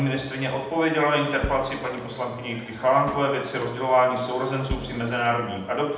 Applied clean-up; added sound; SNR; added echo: none; Drum kit; 16 dB; reverberation time 0.8 s.